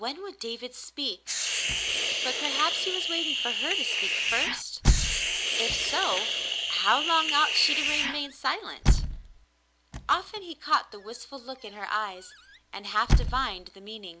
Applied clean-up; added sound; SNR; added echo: none; Squeak / Slam / Wood + Hiss; -4 dB; none.